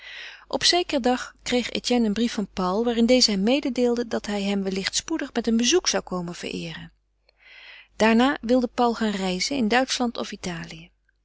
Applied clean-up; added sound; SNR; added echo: none; none; none; none.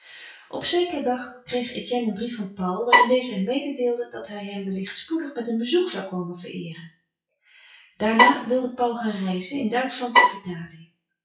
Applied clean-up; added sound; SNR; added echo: classical method WPE with log-MMSE.